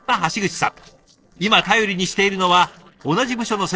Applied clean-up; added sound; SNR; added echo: neural separator model SepFormer DNS4.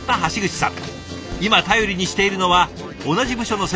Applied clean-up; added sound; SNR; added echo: none; none; none; none.